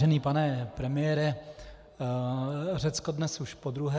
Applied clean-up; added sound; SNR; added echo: none; none; none; none.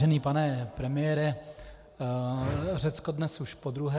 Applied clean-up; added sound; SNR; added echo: none; Whoosh, swoosh, swish; 12 dB; none.